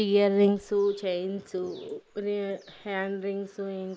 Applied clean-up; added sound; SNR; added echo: neural mask model Resemble Enhance denoiser.